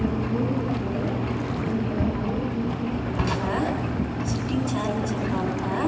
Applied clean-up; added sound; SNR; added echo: none; Engine; -1 dB; reverberation time 1.4 s.